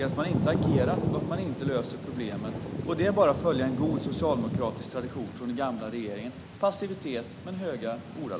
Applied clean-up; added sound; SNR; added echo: none; Thunder / Rain; 2 dB; none.